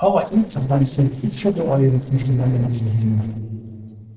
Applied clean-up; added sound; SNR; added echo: neural separator model SepFormer DNS4.